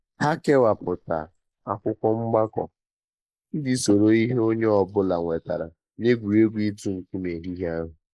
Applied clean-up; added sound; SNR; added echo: neural mask model Resemble Enhance denoiser.